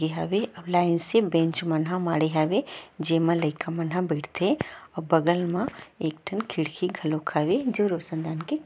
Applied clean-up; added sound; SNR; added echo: none; none; none; none.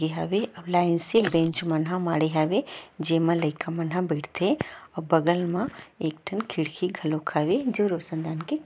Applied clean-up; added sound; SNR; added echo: neural mask model Resemble Enhance denoiser.